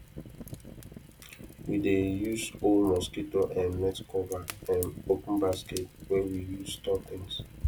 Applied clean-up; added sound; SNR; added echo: none; Fire; 14 dB; none.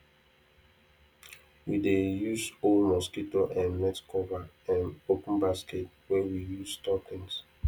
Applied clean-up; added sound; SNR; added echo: none; none; none; none.